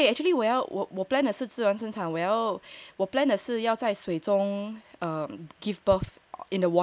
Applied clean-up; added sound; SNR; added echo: none; none; none; none.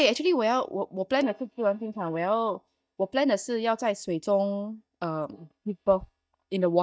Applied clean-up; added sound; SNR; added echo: neural mask model DeepFilterNet 3.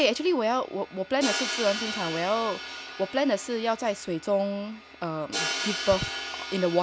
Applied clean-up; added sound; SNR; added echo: none; Crash cymbal; 7 dB; none.